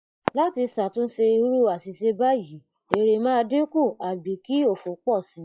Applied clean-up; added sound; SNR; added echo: classical method log-MMSE.